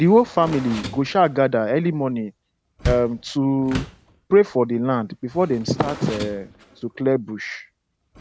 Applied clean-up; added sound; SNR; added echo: none; Door; 13 dB; none.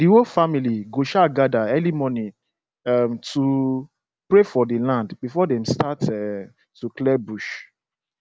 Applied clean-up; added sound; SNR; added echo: none; none; none; none.